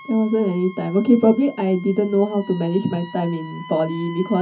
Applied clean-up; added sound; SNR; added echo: none; Wind instrument, woodwind instrument; 20 dB; reverberation time 0.4 s.